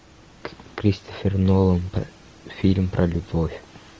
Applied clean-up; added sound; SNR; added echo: none; none; none; none.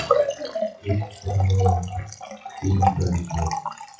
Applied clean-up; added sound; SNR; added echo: classical method WPE with log-MMSE.